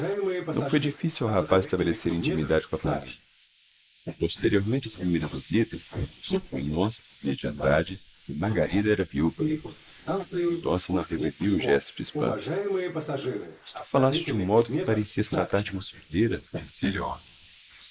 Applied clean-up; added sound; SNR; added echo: neural mask model Resemble Enhance denoiser.